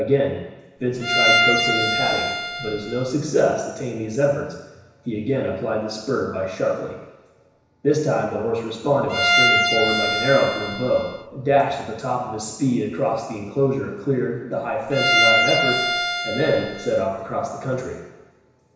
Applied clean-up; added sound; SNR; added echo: none; Bowed string instrument; -2 dB; reverberation time 1.0 s.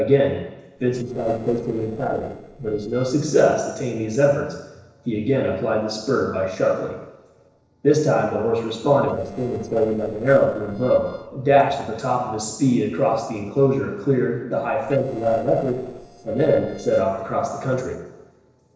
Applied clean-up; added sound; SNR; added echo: neural separator model SepFormer DNS4.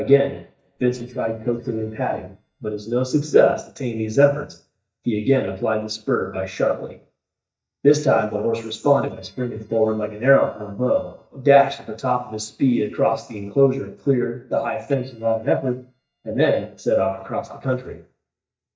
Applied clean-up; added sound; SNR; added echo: neural mask model DeepFilterNet 3.